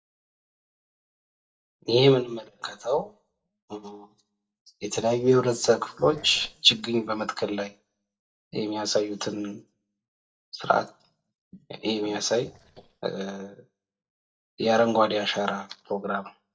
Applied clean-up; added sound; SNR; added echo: neural mask model DeepFilterNet 3.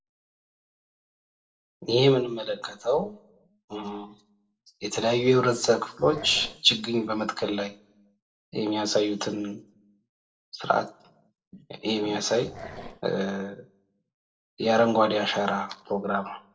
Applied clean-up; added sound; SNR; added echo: neural separator model SepFormer DNS4.